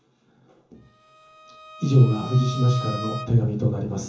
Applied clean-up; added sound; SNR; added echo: none; Bowed string instrument; 14 dB; reverberation time 0.7 s.